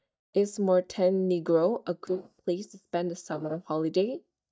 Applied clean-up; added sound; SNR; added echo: neural mask model DeepFilterNet 3.